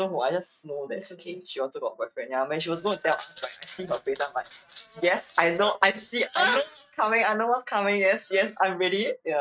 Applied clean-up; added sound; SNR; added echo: neural mask model RNNoise.